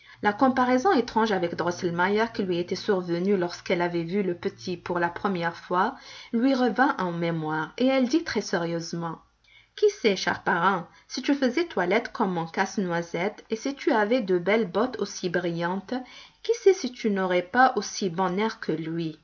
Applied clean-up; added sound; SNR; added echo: none; none; none; none.